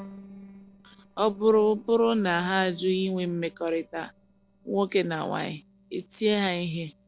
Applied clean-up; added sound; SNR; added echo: neural separator model SepFormer DNS4.